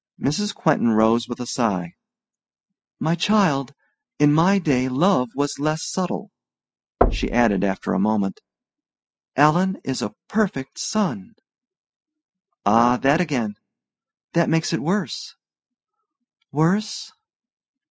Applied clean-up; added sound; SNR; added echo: classical method spectral subtraction.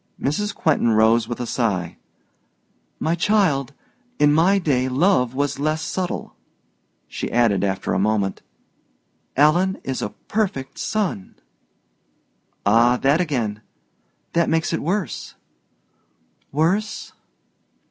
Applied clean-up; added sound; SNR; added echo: none; none; none; none.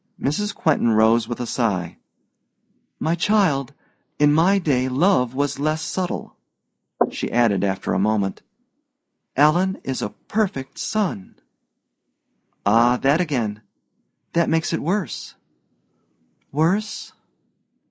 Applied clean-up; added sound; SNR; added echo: neural mask model Resemble Enhance denoiser.